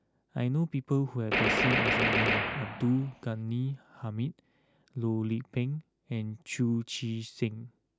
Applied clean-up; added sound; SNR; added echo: none; Gunshot, gunfire; -3 dB; none.